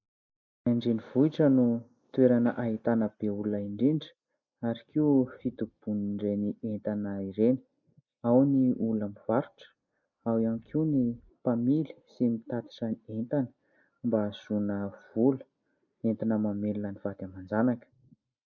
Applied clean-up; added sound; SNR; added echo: neural mask model Resemble Enhance denoiser.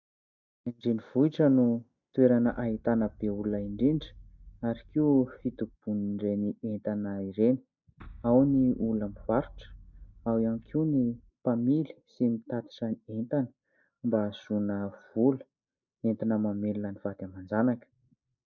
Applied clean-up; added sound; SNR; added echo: neural mask model DeepFilterNet 3.